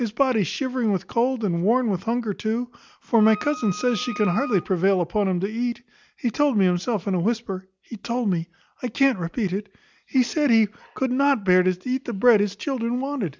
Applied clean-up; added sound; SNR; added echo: none; Wind instrument, woodwind instrument; 14 dB; none.